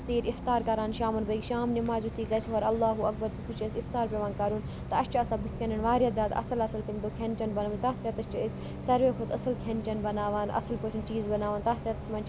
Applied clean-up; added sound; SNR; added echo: none; Bus; 8 dB; none.